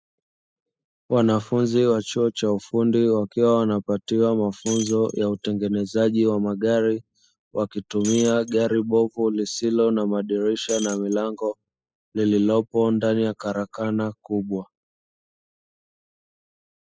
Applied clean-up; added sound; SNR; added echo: classical method spectral subtraction.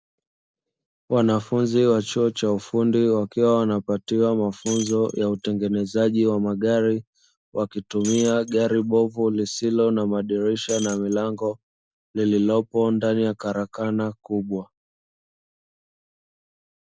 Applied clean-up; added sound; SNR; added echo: none; Shatter; 14 dB; none.